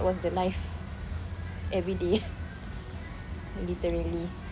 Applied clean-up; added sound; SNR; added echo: none; none; none; none.